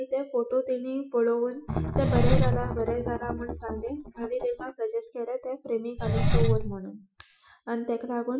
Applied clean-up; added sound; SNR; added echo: classical method Wiener filter.